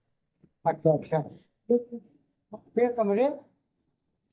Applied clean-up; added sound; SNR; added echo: neural mask model DeepFilterNet 3.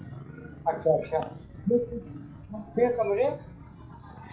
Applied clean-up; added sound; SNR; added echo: classical method WPE with log-MMSE.